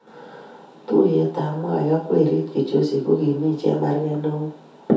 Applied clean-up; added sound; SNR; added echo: none; none; none; reverberation time 0.5 s.